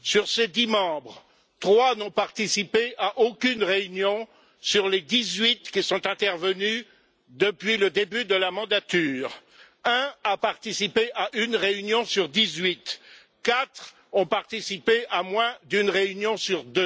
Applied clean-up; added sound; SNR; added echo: none; none; none; none.